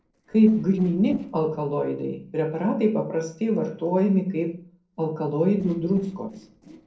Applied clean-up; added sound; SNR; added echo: neural separator model SepFormer DNS4.